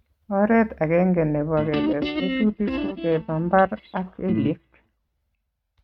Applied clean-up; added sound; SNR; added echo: neural mask model RNNoise.